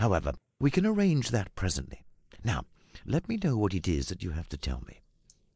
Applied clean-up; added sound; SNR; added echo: neural mask model Resemble Enhance denoiser.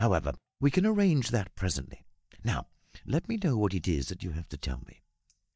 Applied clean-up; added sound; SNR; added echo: neural mask model DeepFilterNet 3.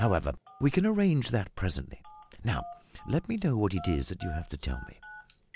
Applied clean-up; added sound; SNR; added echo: none; Telephone; 18 dB; none.